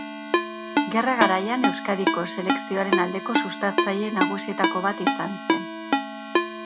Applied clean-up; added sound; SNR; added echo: none; Ringtone; -1 dB; none.